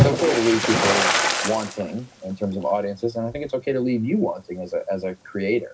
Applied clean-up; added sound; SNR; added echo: none; Splash, splatter; 1 dB; reverberation time 0.4 s.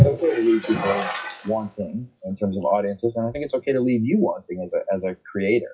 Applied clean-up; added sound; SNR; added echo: classical method WPE with log-MMSE.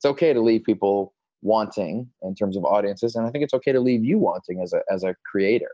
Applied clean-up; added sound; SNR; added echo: none; none; none; none.